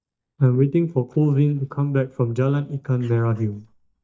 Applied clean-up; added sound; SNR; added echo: neural mask model DeepFilterNet 3.